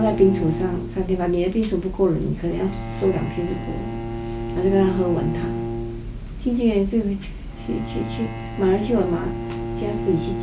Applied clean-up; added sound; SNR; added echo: none; Bowed string instrument; 7 dB; none.